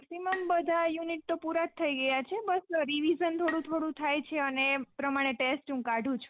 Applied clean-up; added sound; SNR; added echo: none; Bowed string instrument; 15 dB; none.